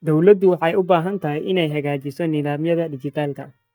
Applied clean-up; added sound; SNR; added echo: neural mask model DeepFilterNet 3.